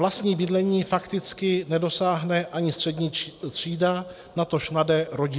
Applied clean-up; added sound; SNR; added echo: none; none; none; none.